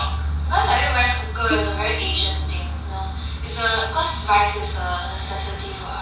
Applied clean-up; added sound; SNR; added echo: none; Plucked string instrument; 15 dB; reverberation time 0.5 s.